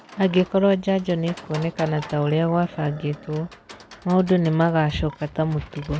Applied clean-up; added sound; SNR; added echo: none; Livestock, farm animals, working animals; 19 dB; none.